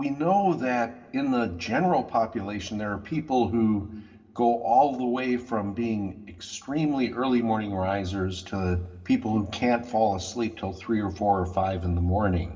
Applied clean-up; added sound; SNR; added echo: none; none; none; reverberation time 1.5 s.